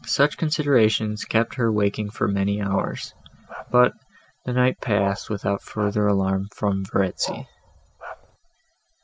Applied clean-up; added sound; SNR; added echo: none; Bark; 14 dB; none.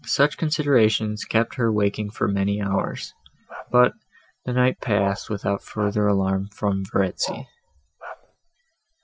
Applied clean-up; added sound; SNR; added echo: classical method log-MMSE.